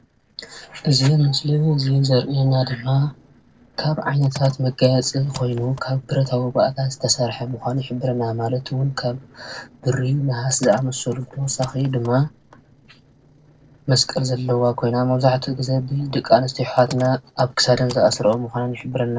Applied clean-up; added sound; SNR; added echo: neural separator model SepFormer DNS4.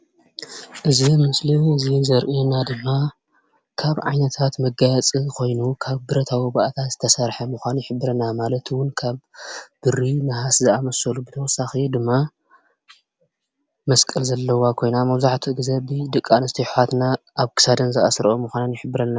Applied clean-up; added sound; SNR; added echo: none; none; none; none.